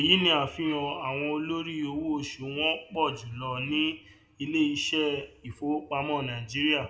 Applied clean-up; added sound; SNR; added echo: none; none; none; reverberation time 0.5 s.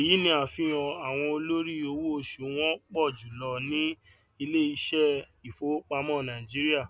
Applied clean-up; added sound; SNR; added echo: none; none; none; none.